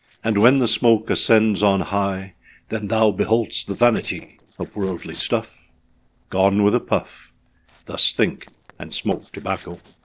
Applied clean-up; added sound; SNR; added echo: neural separator model SepFormer DNS4.